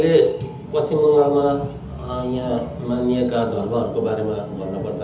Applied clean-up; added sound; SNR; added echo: none; none; none; reverberation time 0.8 s.